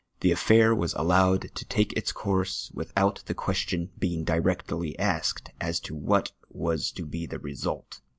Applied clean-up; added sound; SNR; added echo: none; none; none; none.